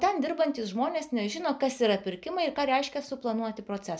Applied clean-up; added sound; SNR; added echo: none; none; none; none.